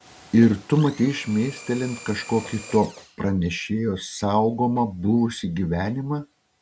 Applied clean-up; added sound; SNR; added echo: none; Domestic sounds, home sounds; 18 dB; none.